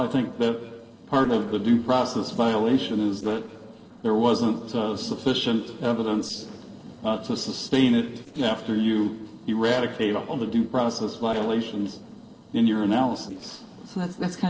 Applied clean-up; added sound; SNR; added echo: neural separator model SepFormer DNS4.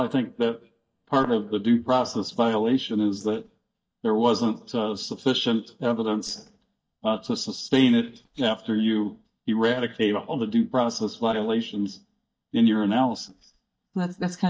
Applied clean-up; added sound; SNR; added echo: neural mask model DeepFilterNet 3.